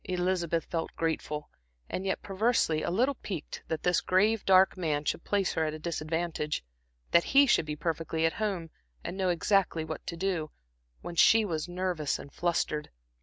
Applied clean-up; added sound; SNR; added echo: none; none; none; none.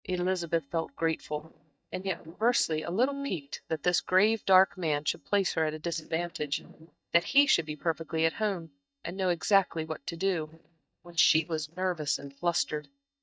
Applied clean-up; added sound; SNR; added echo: neural mask model DeepFilterNet 3.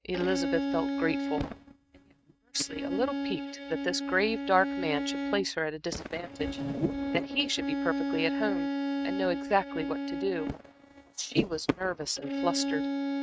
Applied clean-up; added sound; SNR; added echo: neural mask model RNNoise.